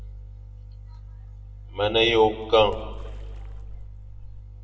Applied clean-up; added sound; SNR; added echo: none; Splash, splatter; 16 dB; reverberation time 1.1 s.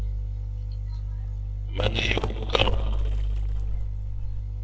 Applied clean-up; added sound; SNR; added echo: neural separator model SepFormer DNS4.